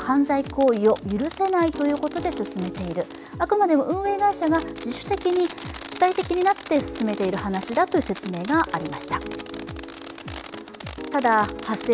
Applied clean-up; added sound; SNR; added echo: none; Fireworks; 19 dB; none.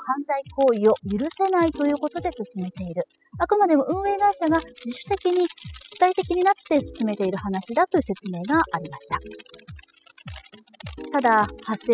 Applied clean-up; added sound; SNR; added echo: classical method spectral subtraction.